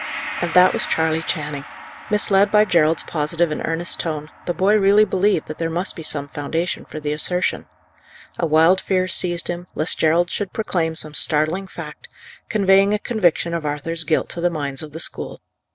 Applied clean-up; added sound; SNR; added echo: none; Gong; 18 dB; none.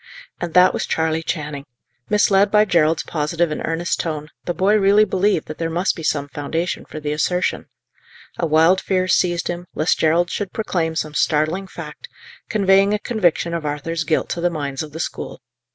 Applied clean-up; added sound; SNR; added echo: none; none; none; none.